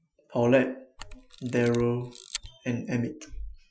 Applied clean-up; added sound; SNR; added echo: classical method Wiener filter.